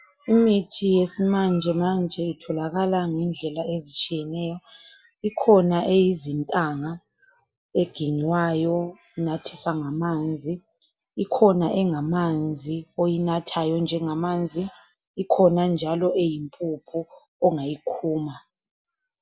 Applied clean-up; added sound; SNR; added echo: none; none; none; none.